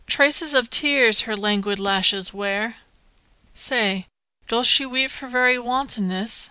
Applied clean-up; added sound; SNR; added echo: none; none; none; none.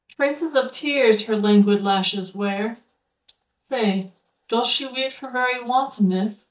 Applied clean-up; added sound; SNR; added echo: neural mask model DeepFilterNet 3.